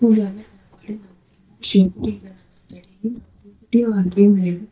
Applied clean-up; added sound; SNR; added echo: neural mask model DeepFilterNet 3.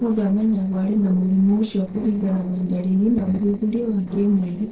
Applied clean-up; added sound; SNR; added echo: neural separator model SepFormer DNS4.